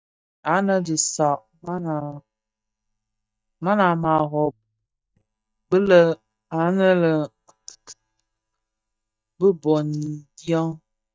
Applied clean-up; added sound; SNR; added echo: neural mask model DeepFilterNet 3.